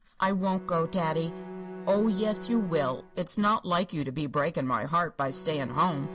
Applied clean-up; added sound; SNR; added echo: none; Bowed string instrument; 15 dB; none.